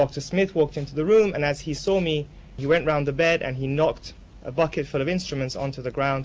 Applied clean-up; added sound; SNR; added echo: none; none; none; none.